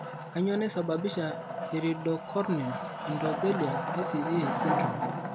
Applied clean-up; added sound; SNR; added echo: none; Wood; 2 dB; none.